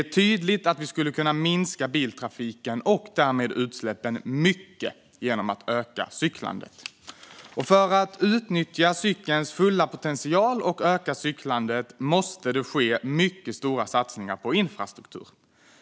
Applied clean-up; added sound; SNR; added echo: none; none; none; none.